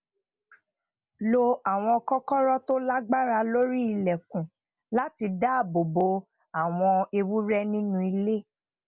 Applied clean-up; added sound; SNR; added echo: none; none; none; none.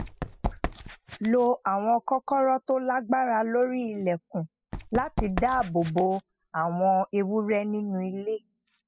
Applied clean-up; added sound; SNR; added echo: classical method spectral subtraction.